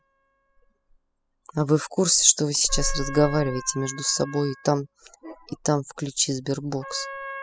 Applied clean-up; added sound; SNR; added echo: classical method spectral subtraction.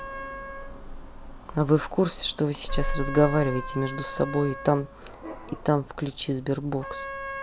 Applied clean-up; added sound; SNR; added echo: none; Trumpet; 14 dB; none.